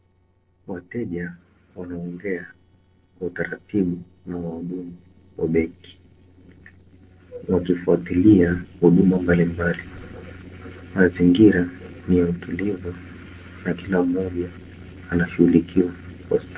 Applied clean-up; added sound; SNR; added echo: neural separator model SepFormer DNS4.